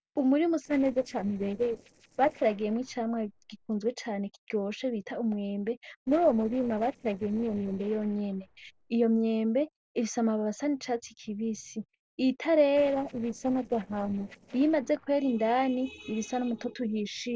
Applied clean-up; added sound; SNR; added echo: neural separator model SepFormer DNS4.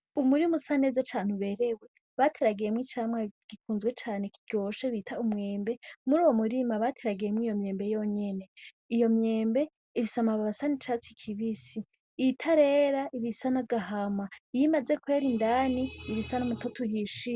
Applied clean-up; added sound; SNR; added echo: none; none; none; none.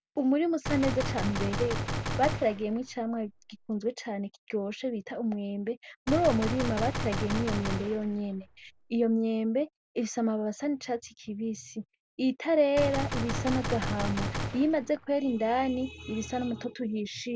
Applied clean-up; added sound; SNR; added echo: none; Gunshot, gunfire; 4 dB; none.